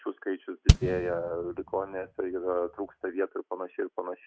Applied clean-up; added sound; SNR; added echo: neural mask model RNNoise.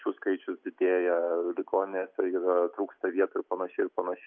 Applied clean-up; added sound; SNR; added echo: none; none; none; none.